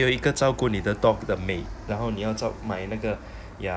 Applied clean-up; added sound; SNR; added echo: none; Aircraft; 19 dB; none.